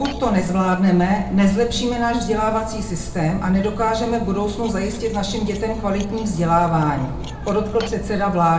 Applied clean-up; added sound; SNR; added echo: none; Cutlery, silverware; 11 dB; reverberation time 0.6 s.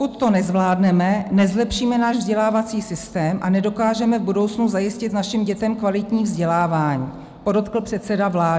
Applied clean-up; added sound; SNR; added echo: none; none; none; none.